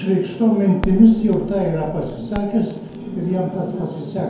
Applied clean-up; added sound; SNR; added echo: none; Crackle; 15 dB; reverberation time 0.9 s.